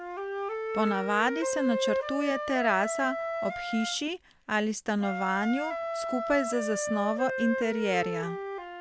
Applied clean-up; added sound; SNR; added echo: none; Wind instrument, woodwind instrument; 3 dB; none.